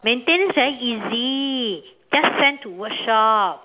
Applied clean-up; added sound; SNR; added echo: none; none; none; none.